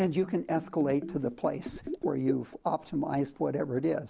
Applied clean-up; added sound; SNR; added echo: none; Bathtub (filling or washing); 10 dB; none.